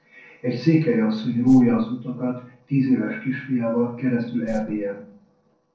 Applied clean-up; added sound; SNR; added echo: neural separator model SepFormer DNS4.